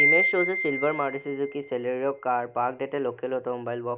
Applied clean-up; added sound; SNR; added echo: none; Wind chime; 2 dB; none.